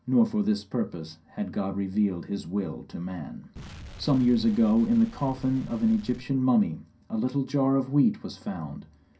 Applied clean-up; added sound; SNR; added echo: none; Explosion; 18 dB; reverberation time 0.3 s.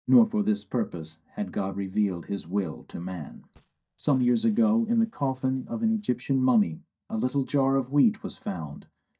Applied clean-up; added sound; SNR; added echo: neural mask model DeepFilterNet 3.